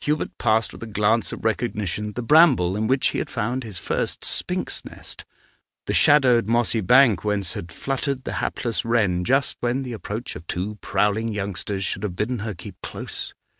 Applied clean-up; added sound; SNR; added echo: none; none; none; none.